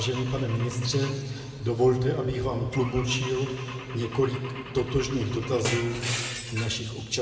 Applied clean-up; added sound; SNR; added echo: none; Glass / Engine / Car; 11 dB; reverberation time 2.5 s.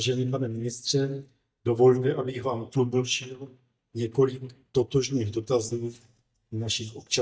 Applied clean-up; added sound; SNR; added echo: neural mask model DeepFilterNet 3.